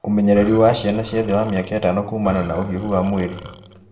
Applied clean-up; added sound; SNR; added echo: none; Burping, eructation; 17 dB; reverberation time 1.0 s.